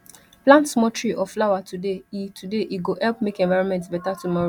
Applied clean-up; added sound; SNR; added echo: none; none; none; none.